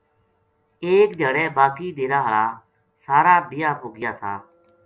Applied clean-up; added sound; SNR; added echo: none; none; none; none.